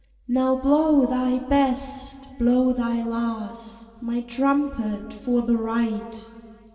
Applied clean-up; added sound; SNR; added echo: none; none; none; reverberation time 2.2 s.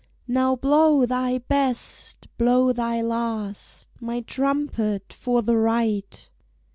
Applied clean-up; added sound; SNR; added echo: none; none; none; none.